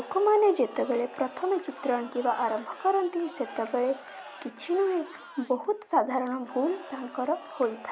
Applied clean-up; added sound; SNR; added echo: none; Crowd / Cheering; 17 dB; none.